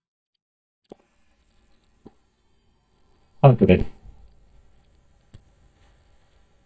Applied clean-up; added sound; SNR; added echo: neural mask model DeepFilterNet 3.